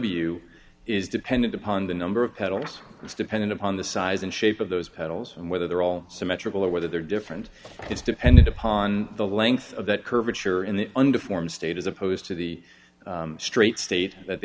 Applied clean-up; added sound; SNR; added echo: none; none; none; none.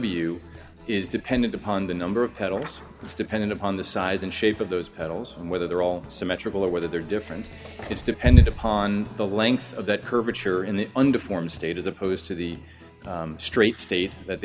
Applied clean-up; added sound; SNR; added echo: none; Guitar; 19 dB; none.